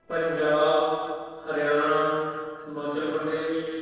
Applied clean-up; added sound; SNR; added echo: neural separator model SepFormer DNS4.